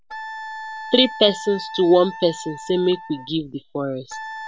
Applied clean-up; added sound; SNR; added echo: none; Wind instrument, woodwind instrument; 13 dB; none.